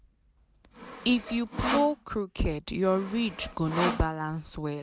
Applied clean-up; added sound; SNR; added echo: none; Sawing; 7 dB; none.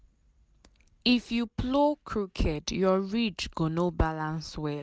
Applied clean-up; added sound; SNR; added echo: none; none; none; none.